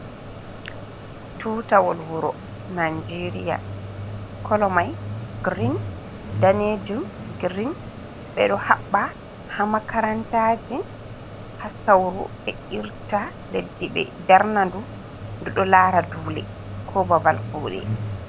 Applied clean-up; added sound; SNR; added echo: none; Mechanisms + Truck; 10 dB; none.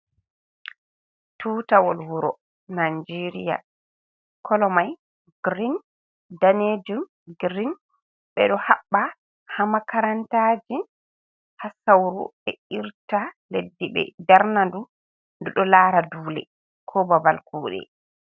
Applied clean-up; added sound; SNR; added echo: none; none; none; none.